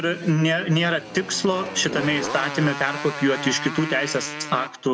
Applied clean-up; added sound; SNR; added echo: none; Motorcycle; 10 dB; none.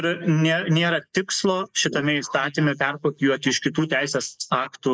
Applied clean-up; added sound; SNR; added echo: neural mask model Resemble Enhance denoiser.